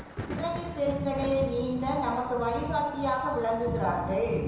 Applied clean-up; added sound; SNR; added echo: none; Thunder; 15 dB; reverberation time 1.0 s.